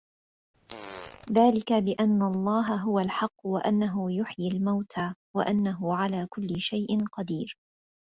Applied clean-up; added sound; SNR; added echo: none; Fart; 18 dB; none.